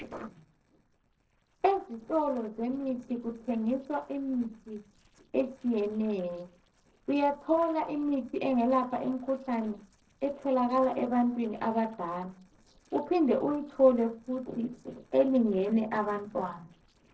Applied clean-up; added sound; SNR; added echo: neural separator model SepFormer DNS4.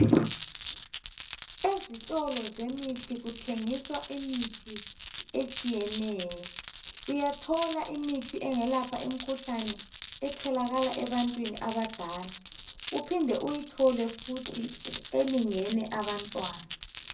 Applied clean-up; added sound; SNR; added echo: none; Glass; 2 dB; reverberation time 0.4 s.